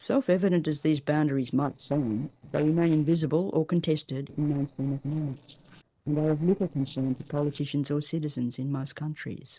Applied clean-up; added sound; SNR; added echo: neural separator model SepFormer DNS4.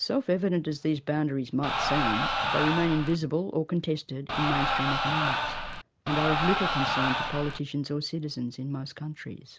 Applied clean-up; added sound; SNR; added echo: none; Crowd; -1 dB; none.